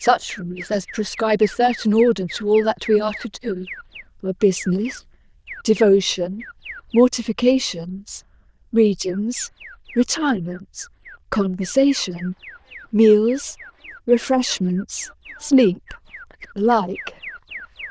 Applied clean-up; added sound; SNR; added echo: neural diffusion model UNIVERSE++.